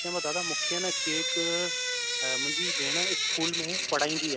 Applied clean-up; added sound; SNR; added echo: none; Drip / Sink (filling or washing); -4 dB; none.